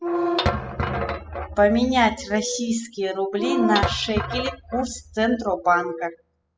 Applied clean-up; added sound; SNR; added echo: classical method spectral subtraction.